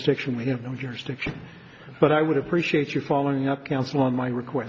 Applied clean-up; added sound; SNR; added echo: none; none; none; none.